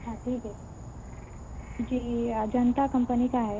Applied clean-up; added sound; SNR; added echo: none; Insect / Frog; 12 dB; none.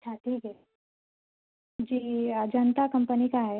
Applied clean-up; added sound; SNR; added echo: none; none; none; none.